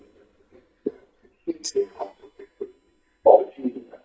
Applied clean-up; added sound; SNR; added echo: neural mask model DeepFilterNet 3.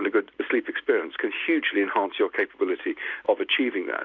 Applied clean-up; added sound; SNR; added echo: none; none; none; none.